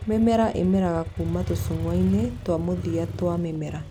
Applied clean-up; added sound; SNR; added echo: none; Motorcycle; 7 dB; none.